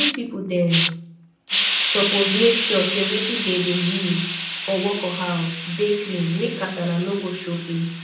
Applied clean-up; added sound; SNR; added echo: none; Hiss; 3 dB; reverberation time 0.6 s.